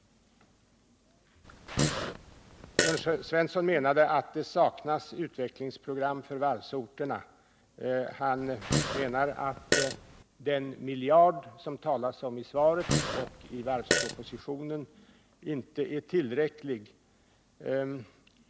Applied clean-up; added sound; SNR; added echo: none; Fart; 1 dB; none.